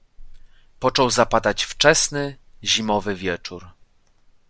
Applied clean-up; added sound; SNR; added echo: none; none; none; none.